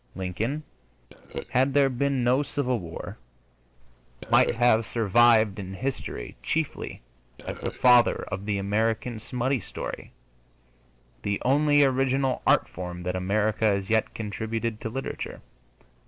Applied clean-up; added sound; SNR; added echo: neural separator model SepFormer DNS4.